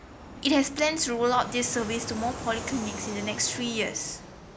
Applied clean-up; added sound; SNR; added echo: none; Fixed-wing aircraft, airplane; 10 dB; none.